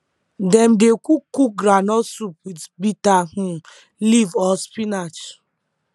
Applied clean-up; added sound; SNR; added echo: none; none; none; none.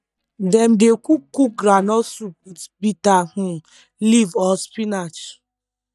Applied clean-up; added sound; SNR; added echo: neural mask model DeepFilterNet 3.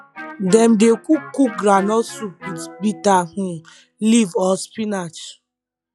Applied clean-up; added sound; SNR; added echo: classical method log-MMSE.